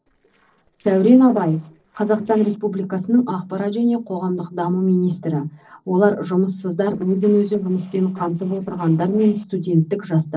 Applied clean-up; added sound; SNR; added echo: neural separator model SepFormer DNS4.